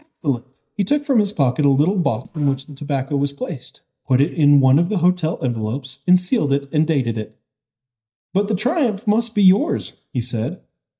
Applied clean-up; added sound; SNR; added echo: neural mask model DeepFilterNet 3.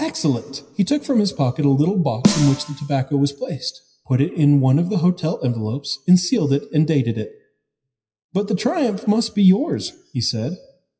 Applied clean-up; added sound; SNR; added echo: classical method WPE with log-MMSE.